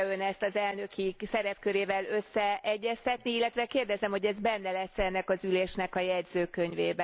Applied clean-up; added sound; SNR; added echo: none; none; none; none.